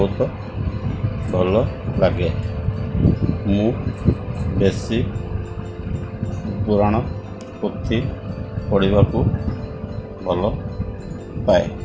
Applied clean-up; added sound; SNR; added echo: none; Musical instrument; 16 dB; none.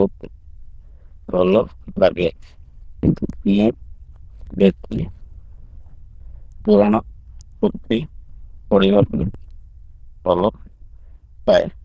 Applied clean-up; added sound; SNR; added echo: neural diffusion model UNIVERSE++.